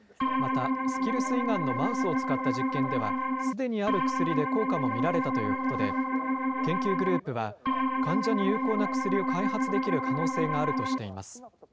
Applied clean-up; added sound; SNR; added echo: none; Organ; -4 dB; none.